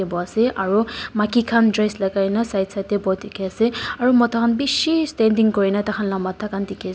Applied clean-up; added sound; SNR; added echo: none; none; none; none.